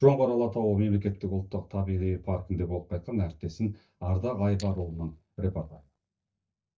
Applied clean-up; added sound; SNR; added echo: neural mask model DeepFilterNet 3.